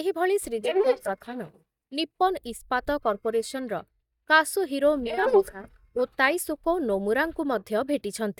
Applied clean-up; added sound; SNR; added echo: neural mask model DeepFilterNet 3.